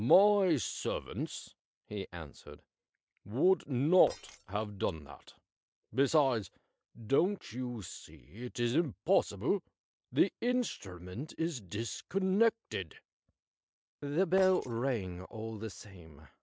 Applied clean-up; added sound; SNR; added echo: neural separator model SepFormer DNS4.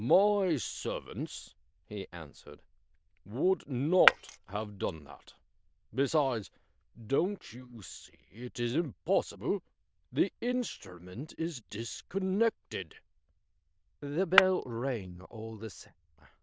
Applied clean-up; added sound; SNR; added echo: neural diffusion model UNIVERSE++.